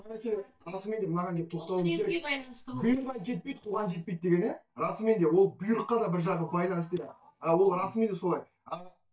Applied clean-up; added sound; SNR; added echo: neural mask model DeepFilterNet 3.